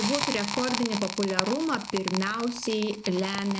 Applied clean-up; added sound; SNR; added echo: none; Crackle; 5 dB; none.